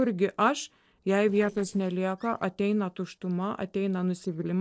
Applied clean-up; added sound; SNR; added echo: neural separator model SepFormer DNS4.